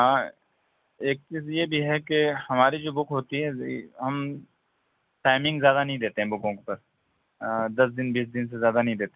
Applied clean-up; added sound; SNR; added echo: none; none; none; none.